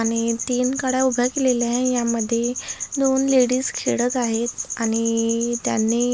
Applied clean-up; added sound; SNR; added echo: none; none; none; none.